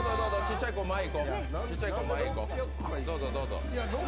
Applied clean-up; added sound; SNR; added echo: none; Musical instrument; 3 dB; none.